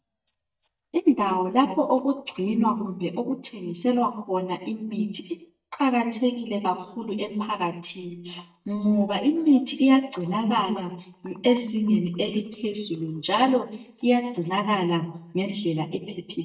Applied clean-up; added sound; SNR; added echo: neural mask model DeepFilterNet 3.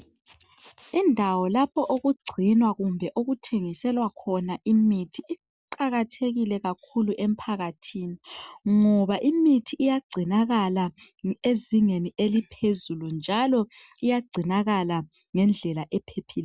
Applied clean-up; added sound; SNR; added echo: none; none; none; none.